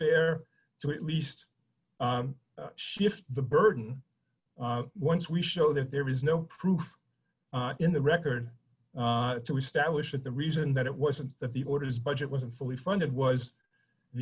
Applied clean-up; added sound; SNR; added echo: none; none; none; none.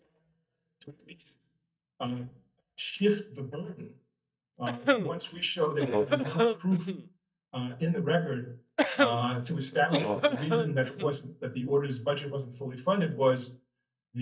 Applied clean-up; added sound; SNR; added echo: neural mask model DeepFilterNet 3.